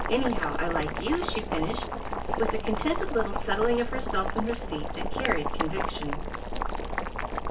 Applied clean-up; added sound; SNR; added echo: none; Boiling; 2 dB; reverberation time 0.2 s.